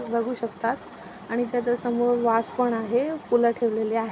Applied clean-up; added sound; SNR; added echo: none; none; none; none.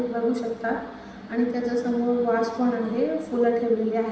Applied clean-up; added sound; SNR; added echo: none; none; none; reverberation time 0.8 s.